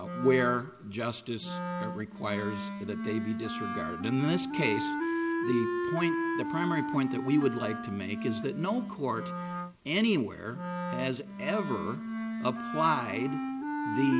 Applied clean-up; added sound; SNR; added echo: none; Wind instrument, woodwind instrument; 3 dB; none.